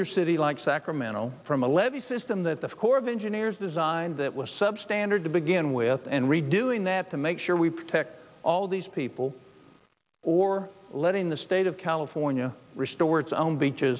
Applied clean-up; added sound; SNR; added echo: none; none; none; none.